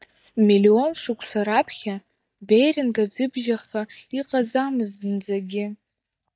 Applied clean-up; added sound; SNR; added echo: neural mask model DeepFilterNet 3.